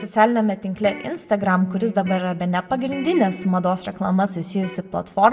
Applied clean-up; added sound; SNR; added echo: none; Electric guitar; 14 dB; reverberation time 1.2 s.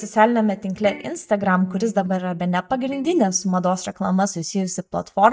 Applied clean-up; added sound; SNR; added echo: neural mask model DeepFilterNet 3.